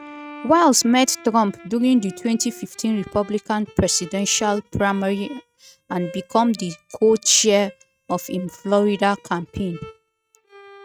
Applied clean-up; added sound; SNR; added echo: neural mask model RNNoise.